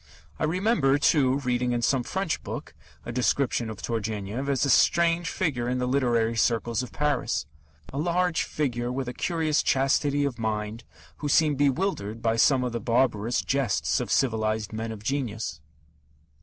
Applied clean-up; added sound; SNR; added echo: none; none; none; none.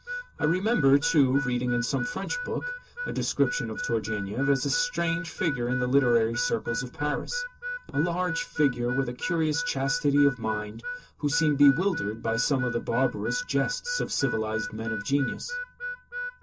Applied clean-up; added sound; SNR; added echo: none; Harmonica; 8 dB; reverberation time 0.2 s.